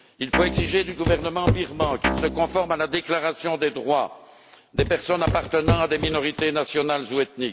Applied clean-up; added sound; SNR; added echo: none; Guitar + Walk, footsteps; 2 dB; none.